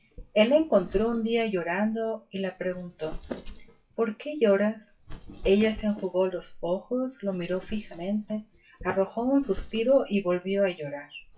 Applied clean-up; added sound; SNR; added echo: classical method WPE with log-MMSE.